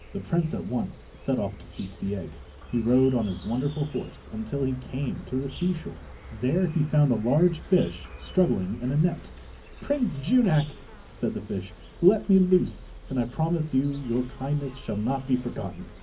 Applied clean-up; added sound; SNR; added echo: none; Insect; 16 dB; reverberation time 0.3 s.